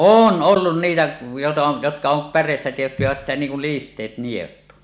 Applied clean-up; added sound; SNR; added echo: none; none; none; none.